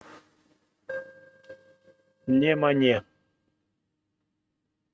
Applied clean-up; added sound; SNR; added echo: neural mask model RNNoise.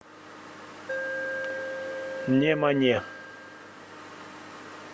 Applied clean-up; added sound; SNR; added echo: none; Alarm; 5 dB; none.